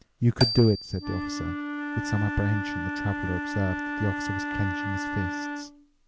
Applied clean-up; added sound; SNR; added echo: none; Wind instrument, woodwind instrument + Marimba, xylophone; 4 dB; none.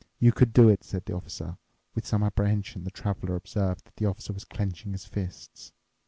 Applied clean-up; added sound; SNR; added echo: none; none; none; none.